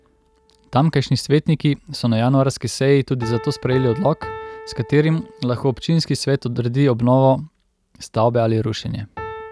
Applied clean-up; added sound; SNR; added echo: none; Piano; 19 dB; none.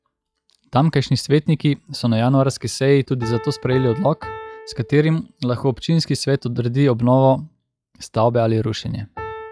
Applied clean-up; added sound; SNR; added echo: classical method log-MMSE.